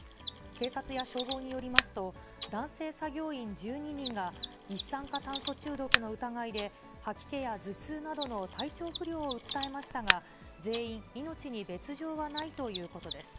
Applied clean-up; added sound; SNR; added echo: none; Mechanisms; 1 dB; none.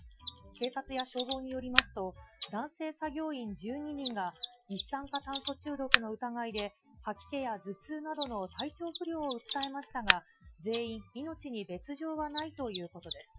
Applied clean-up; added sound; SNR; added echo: classical method Wiener filter.